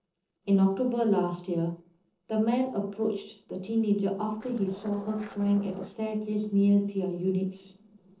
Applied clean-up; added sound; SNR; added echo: neural separator model SepFormer DNS4.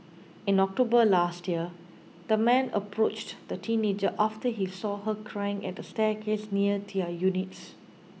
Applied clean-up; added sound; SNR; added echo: none; none; none; none.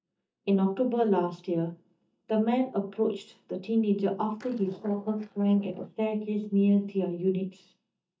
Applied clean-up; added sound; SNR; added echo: neural mask model DeepFilterNet 3.